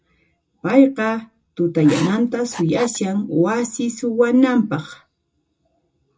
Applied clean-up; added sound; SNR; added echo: none; Writing; 15 dB; reverberation time 0.2 s.